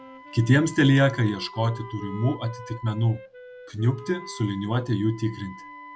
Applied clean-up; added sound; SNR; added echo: none; Wind instrument, woodwind instrument + Wind instrument, woodwind instrument; 17 dB; none.